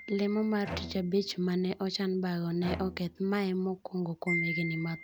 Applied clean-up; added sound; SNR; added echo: none; Bowed string instrument + Wind chime; 10 dB; none.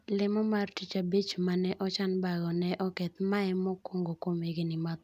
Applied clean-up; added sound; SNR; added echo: none; none; none; none.